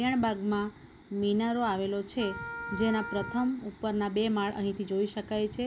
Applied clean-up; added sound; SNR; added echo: none; Wind instrument, woodwind instrument; 11 dB; none.